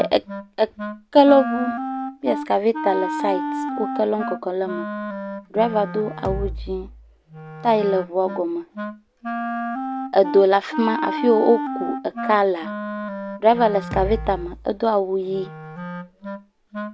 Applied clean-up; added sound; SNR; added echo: none; Wind instrument, woodwind instrument + Bass drum; 8 dB; none.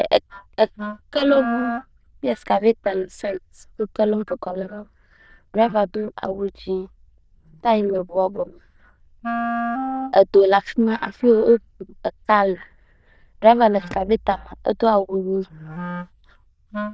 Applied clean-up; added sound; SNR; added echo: neural diffusion model UNIVERSE++.